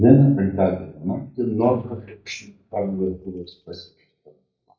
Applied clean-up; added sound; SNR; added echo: neural mask model DeepFilterNet 3.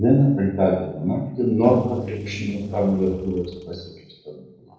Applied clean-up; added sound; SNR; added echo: neural separator model SepFormer DNS4.